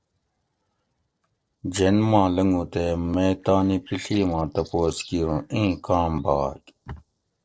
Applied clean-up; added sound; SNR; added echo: neural separator model SepFormer DNS4.